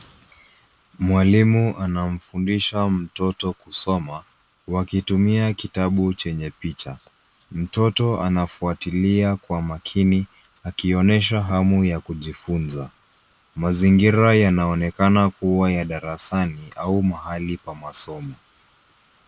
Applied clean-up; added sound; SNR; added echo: none; none; none; none.